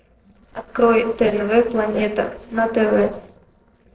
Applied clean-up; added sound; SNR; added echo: neural separator model SepFormer DNS4.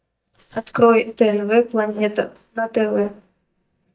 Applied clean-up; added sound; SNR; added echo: neural mask model DeepFilterNet 3.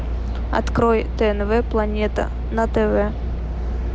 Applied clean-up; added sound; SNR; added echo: none; none; none; none.